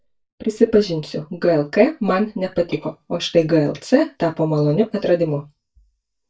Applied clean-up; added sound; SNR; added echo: neural mask model DeepFilterNet 3.